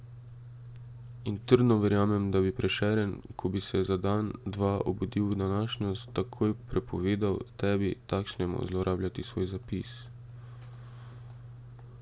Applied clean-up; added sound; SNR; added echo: none; none; none; none.